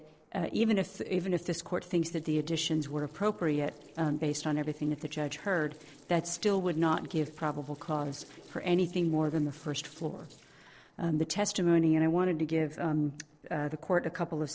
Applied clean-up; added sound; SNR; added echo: neural separator model SepFormer DNS4.